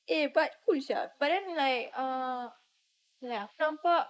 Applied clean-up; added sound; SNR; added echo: neural mask model Resemble Enhance denoiser.